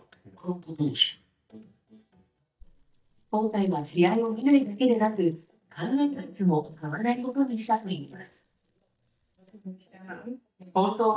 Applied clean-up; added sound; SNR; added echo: neural mask model DeepFilterNet 3.